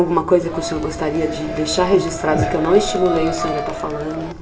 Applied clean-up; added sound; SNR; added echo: none; Crowd; 8 dB; reverberation time 0.4 s.